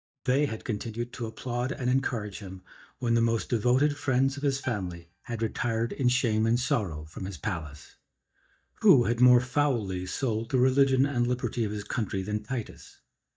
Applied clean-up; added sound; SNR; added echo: neural mask model DeepFilterNet 3.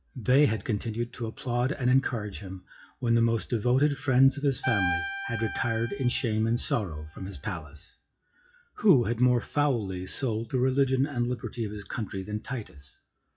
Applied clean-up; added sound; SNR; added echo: classical method WPE with log-MMSE.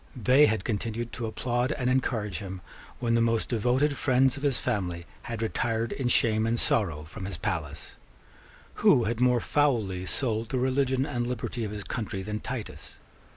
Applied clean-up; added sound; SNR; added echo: none; none; none; none.